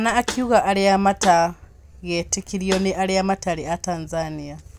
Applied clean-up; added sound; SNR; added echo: none; Snare drum; 11 dB; none.